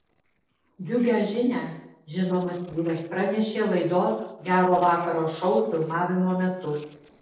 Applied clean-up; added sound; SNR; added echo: neural separator model SepFormer DNS4.